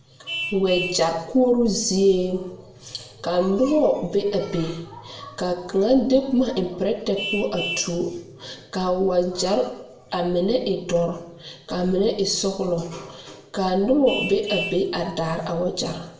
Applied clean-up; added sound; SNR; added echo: none; Vehicle horn, car horn, honking; 15 dB; reverberation time 0.7 s.